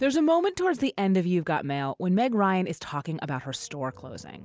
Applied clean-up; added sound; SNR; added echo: none; none; none; none.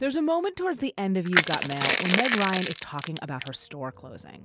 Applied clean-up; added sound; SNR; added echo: none; Crushing; -2 dB; none.